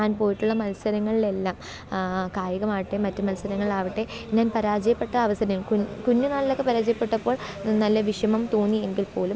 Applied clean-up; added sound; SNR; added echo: none; none; none; none.